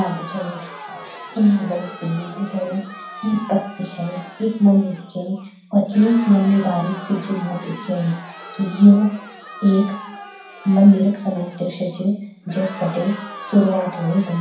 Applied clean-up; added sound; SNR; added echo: none; Crowd; 17 dB; reverberation time 0.6 s.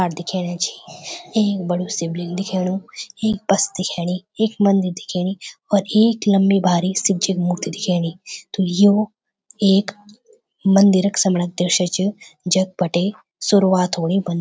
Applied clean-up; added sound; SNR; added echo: none; none; none; none.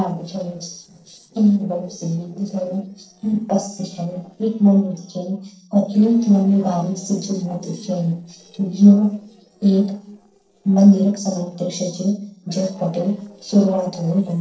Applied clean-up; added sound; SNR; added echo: neural separator model SepFormer DNS4.